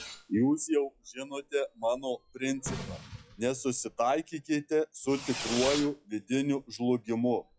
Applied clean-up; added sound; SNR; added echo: classical method log-MMSE.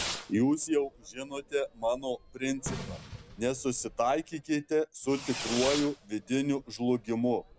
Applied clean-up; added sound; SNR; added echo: none; Fireworks; 11 dB; none.